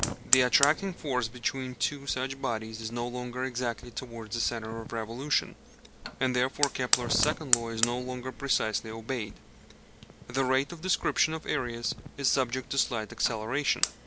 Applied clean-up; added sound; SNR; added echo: none; Fire; 5 dB; none.